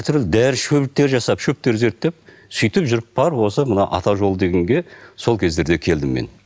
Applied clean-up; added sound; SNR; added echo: none; none; none; none.